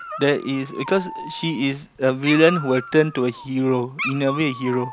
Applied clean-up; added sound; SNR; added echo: none; Dog; 12 dB; none.